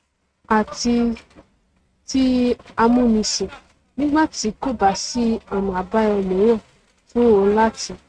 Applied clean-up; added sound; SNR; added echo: neural mask model RNNoise.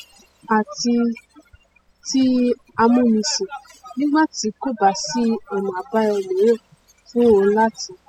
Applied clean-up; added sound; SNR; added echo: classical method spectral subtraction.